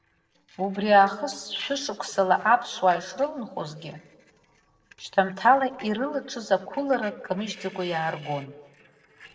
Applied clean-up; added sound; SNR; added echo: neural separator model SepFormer DNS4.